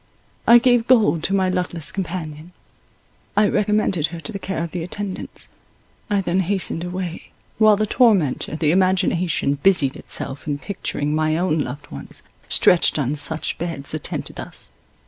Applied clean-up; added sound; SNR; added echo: none; none; none; none.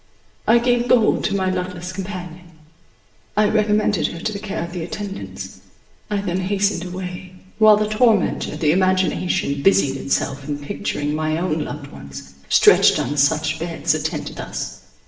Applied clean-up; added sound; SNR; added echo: none; none; none; reverberation time 0.8 s.